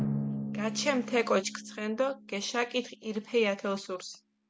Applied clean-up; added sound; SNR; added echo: none; Drum; 7 dB; none.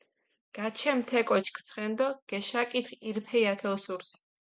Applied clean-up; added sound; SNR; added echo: none; none; none; none.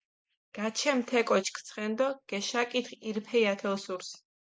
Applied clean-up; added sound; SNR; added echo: neural mask model Resemble Enhance denoiser.